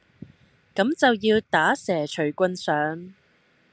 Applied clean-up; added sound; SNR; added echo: none; none; none; none.